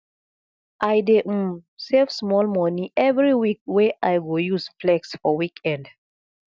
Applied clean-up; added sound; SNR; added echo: none; none; none; none.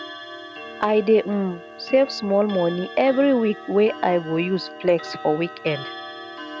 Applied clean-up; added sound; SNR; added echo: none; Clock; 15 dB; none.